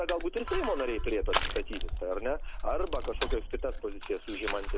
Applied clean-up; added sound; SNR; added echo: none; Crushing; -1 dB; none.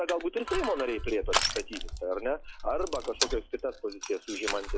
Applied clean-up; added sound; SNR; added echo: classical method log-MMSE.